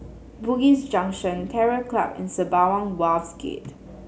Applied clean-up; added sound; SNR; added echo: none; none; none; none.